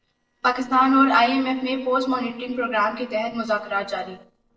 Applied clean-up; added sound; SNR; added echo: neural separator model SepFormer DNS4.